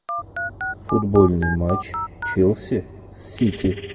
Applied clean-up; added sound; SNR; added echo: none; Telephone; 9 dB; reverberation time 1.0 s.